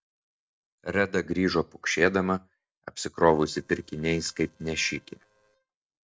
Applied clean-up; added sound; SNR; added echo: neural separator model SepFormer DNS4.